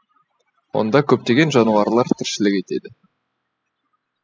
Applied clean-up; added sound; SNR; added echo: classical method spectral subtraction.